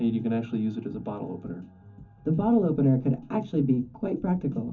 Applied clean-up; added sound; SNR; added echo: none; none; none; reverberation time 0.3 s.